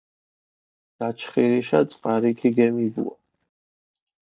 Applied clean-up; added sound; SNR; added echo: neural mask model DeepFilterNet 3.